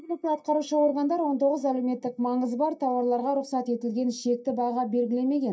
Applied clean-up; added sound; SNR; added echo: neural mask model DeepFilterNet 3.